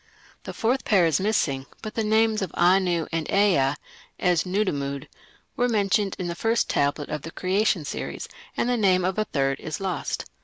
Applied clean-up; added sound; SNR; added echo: none; none; none; none.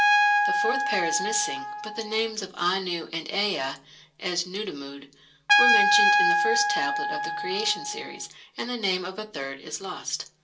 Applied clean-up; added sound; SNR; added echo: none; Trumpet; -4 dB; reverberation time 0.2 s.